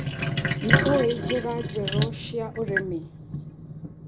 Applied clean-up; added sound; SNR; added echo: none; Sink (filling or washing); -3 dB; none.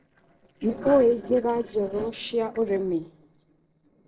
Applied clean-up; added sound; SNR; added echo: neural separator model SepFormer DNS4.